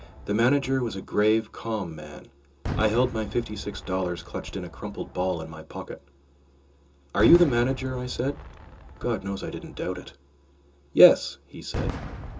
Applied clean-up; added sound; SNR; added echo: none; Fireworks; 11 dB; reverberation time 0.2 s.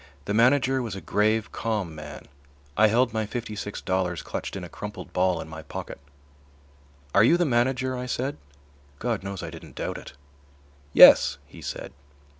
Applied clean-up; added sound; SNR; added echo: none; none; none; none.